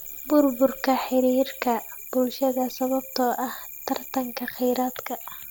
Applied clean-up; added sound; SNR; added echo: none; Cricket; 14 dB; none.